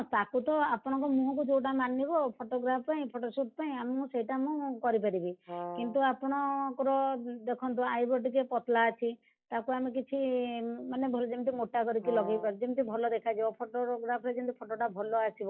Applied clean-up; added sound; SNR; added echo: classical method log-MMSE.